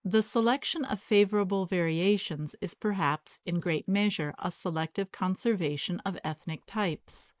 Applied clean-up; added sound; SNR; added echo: neural mask model Resemble Enhance denoiser.